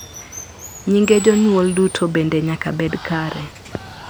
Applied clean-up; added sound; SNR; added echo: none; Water; 16 dB; none.